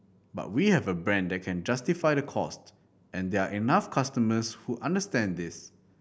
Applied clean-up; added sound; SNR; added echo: none; none; none; none.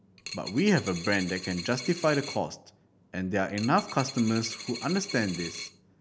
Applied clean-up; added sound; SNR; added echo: none; Coin (dropping); 11 dB; none.